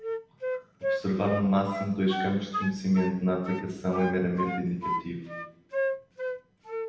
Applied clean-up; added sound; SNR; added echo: none; Wind instrument, woodwind instrument; 5 dB; reverberation time 0.9 s.